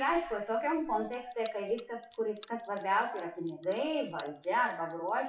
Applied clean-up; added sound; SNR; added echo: classical method WPE with log-MMSE.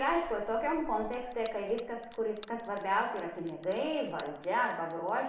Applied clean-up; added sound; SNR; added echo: none; Bell; -3 dB; reverberation time 0.8 s.